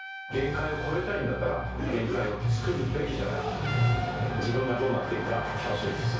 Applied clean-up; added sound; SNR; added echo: none; Trumpet; 13 dB; reverberation time 0.6 s.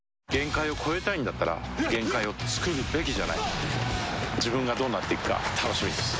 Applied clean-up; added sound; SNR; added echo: none; none; none; none.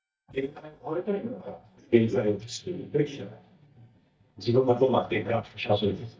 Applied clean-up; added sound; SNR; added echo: neural mask model DeepFilterNet 3.